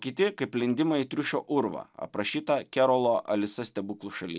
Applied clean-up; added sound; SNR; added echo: none; none; none; none.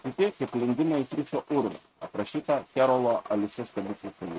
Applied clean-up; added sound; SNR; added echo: neural mask model RNNoise.